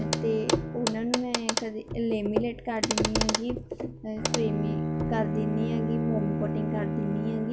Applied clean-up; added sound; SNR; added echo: none; Clock + Bowed string instrument; -1 dB; none.